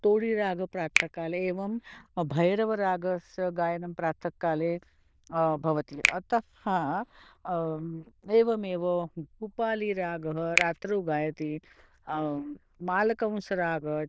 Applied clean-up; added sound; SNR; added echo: neural diffusion model UNIVERSE++.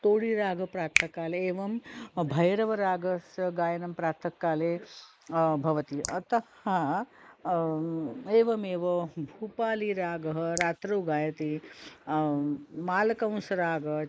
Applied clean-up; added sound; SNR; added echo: neural mask model Resemble Enhance denoiser.